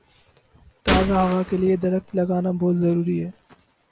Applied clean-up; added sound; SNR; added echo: none; Gunshot, gunfire; 4 dB; none.